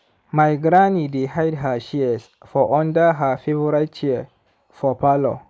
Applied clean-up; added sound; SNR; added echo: none; none; none; none.